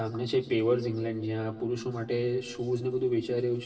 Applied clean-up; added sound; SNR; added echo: neural separator model SepFormer DNS4.